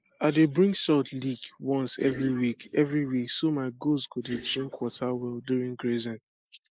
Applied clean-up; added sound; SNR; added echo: neural mask model Resemble Enhance denoiser.